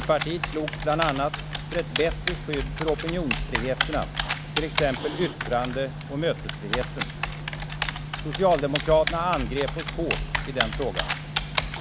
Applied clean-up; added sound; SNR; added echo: none; Typing; 2 dB; none.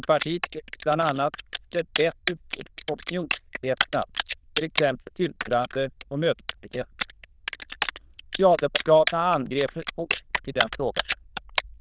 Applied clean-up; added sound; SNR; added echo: neural diffusion model UNIVERSE++.